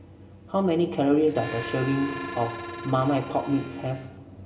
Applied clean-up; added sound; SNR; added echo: none; Harmonica; 11 dB; reverberation time 1.9 s.